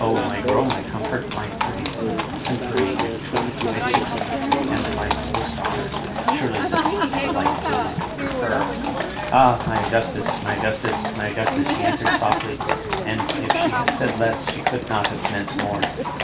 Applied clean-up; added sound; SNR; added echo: none; Livestock, farm animals, working animals; -2 dB; reverberation time 0.3 s.